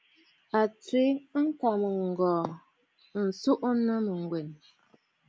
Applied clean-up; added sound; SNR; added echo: none; none; none; none.